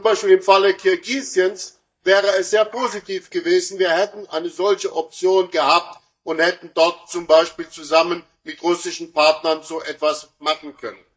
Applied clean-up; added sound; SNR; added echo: neural mask model DeepFilterNet 3.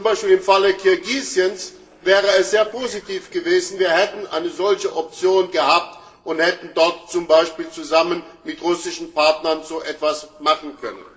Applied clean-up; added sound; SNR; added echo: neural separator model SepFormer DNS4.